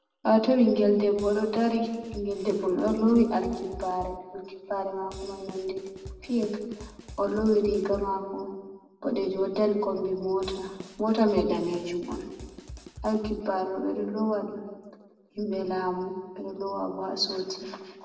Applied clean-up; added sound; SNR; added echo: none; Drum kit; 16 dB; reverberation time 1.2 s.